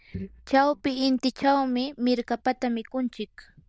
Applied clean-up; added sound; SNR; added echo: neural diffusion model UNIVERSE++.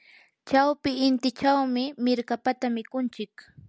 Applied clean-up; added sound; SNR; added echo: none; none; none; none.